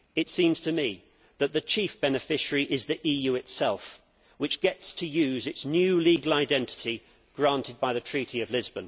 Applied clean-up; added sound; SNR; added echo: none; none; none; none.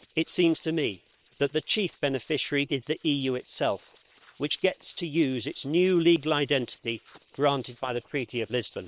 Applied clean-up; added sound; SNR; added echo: neural separator model SepFormer WHAM!.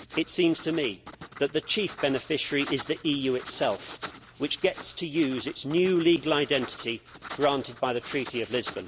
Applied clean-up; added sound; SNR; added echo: none; Writing; 16 dB; none.